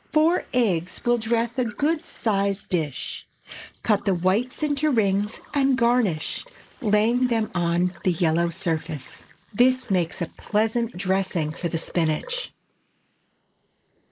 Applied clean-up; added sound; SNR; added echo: neural mask model Resemble Enhance denoiser.